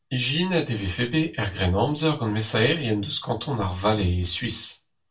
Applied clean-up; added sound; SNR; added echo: none; none; none; reverberation time 0.2 s.